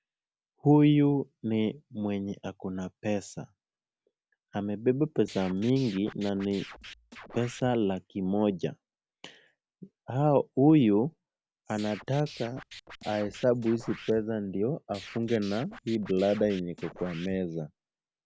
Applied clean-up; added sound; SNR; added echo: none; Scratching (performance technique); 18 dB; none.